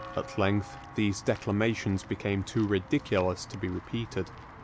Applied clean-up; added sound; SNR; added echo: none; Walk, footsteps / Bell; 16 dB; none.